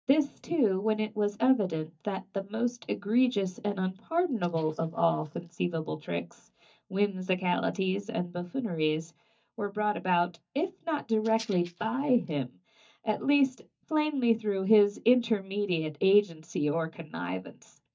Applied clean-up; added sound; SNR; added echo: neural mask model DeepFilterNet 3.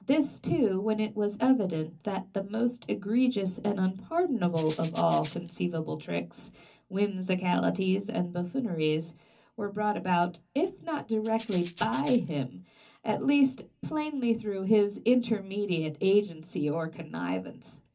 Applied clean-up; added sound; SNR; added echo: none; Rattle (instrument); 16 dB; reverberation time 0.3 s.